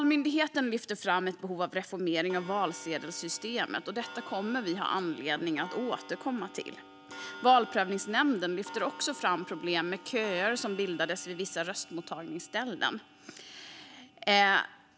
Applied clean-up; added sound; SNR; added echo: none; Clock; 18 dB; none.